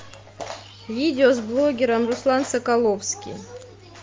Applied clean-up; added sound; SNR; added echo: none; none; none; none.